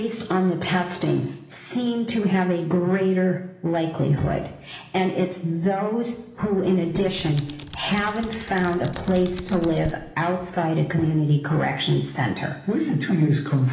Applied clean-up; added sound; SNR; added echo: none; Computer keyboard; 14 dB; reverberation time 1.0 s.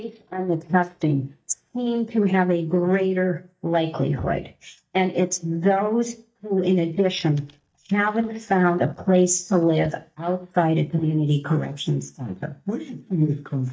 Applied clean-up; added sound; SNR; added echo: neural mask model DeepFilterNet 3.